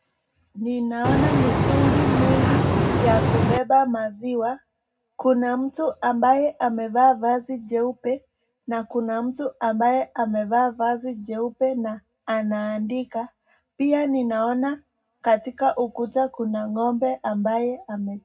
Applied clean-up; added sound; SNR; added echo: none; Boat, Water vehicle; -4 dB; reverberation time 0.3 s.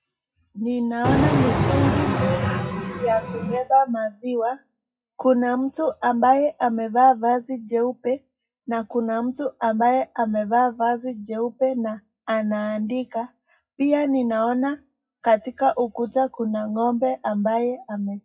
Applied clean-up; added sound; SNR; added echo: classical method WPE with log-MMSE.